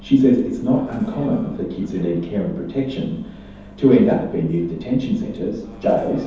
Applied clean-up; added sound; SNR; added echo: none; Bus; 19 dB; reverberation time 0.9 s.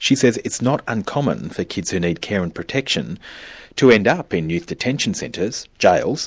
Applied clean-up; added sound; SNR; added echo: none; none; none; none.